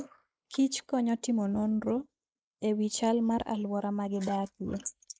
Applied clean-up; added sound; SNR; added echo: neural mask model Resemble Enhance denoiser.